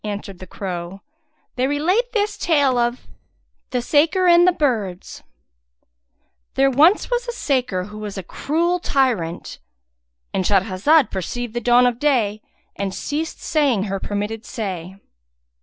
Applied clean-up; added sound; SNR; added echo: neural separator model SepFormer DNS4.